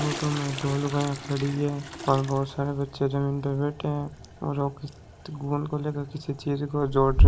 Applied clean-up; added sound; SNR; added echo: none; Toilet flush; 2 dB; none.